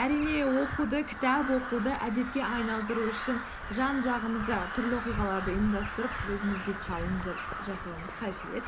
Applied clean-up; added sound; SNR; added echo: none; Crow; 6 dB; none.